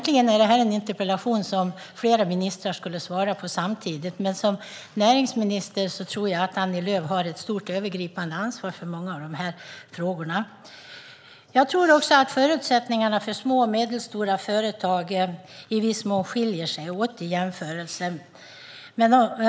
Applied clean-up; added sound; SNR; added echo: none; none; none; none.